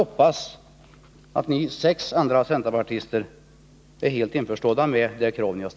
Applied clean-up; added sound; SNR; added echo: none; none; none; none.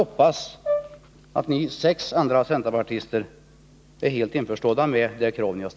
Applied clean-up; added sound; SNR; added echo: none; Brass instrument; 7 dB; none.